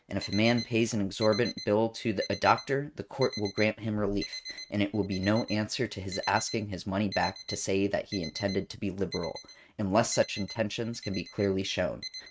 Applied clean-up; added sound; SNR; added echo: neural mask model RNNoise.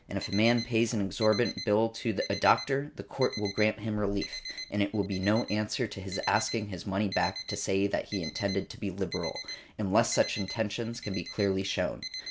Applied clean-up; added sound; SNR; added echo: none; Alarm; 13 dB; none.